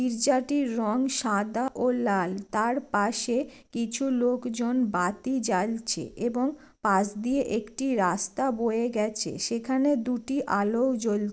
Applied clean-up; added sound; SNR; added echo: none; none; none; none.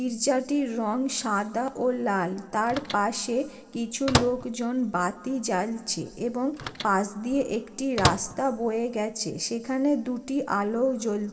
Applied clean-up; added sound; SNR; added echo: none; Microwave oven; 5 dB; reverberation time 1.6 s.